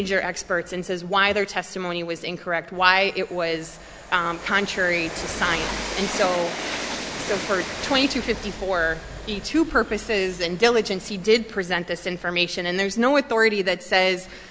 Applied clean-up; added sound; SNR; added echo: none; Train; 11 dB; none.